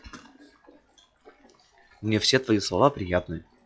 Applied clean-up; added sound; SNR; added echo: classical method log-MMSE.